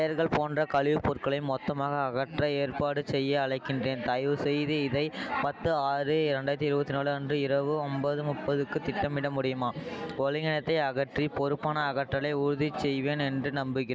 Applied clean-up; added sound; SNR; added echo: none; none; none; none.